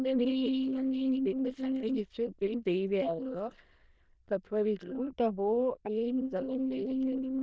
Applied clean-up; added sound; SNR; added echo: neural diffusion model UNIVERSE++.